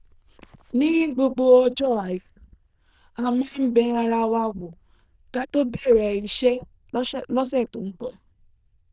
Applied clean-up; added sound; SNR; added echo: neural diffusion model UNIVERSE++.